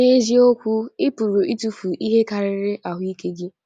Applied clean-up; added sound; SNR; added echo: none; none; none; none.